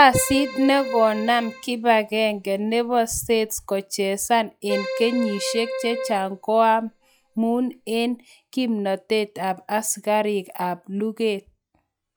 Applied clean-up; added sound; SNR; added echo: classical method log-MMSE.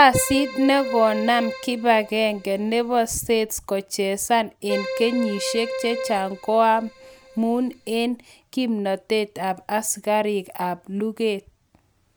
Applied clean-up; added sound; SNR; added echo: none; Keyboard (musical); 9 dB; none.